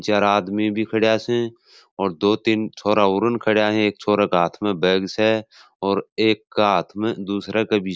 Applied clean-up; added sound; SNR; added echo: none; none; none; none.